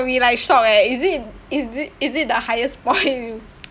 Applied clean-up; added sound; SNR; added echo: none; none; none; none.